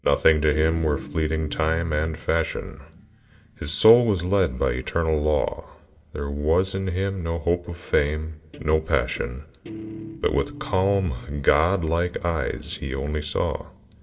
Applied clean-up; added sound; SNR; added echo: neural mask model DeepFilterNet 3.